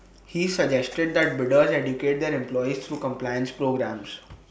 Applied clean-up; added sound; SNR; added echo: none; none; none; none.